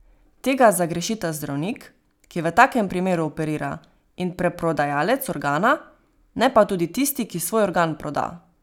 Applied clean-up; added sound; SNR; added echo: none; none; none; none.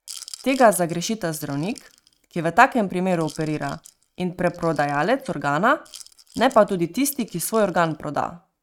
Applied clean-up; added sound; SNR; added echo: neural mask model RNNoise.